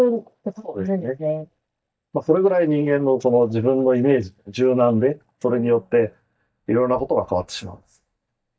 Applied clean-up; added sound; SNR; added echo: neural mask model DeepFilterNet 3.